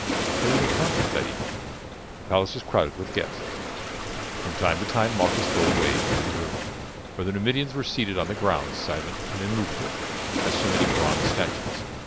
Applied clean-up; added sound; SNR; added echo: none; Waves, surf; 0 dB; none.